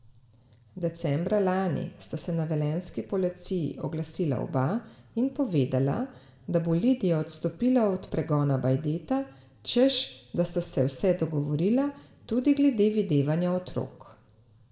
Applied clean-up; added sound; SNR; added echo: none; none; none; reverberation time 0.7 s.